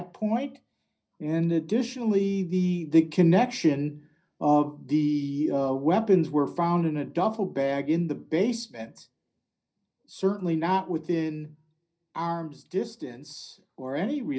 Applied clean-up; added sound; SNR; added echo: none; none; none; reverberation time 0.4 s.